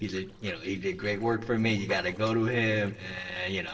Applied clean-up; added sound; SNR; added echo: neural separator model SepFormer DNS4.